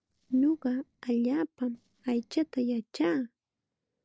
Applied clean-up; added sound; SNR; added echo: neural separator model SepFormer DNS4.